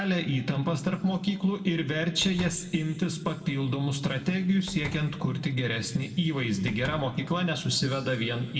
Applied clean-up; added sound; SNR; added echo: none; Slam; 19 dB; reverberation time 1.2 s.